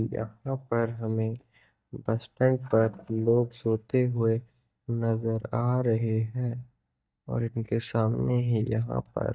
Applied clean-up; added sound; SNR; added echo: neural mask model DeepFilterNet 3.